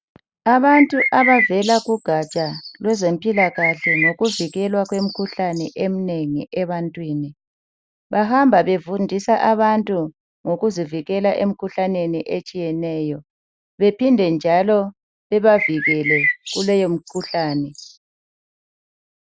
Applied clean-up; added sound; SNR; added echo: none; Bird; 5 dB; none.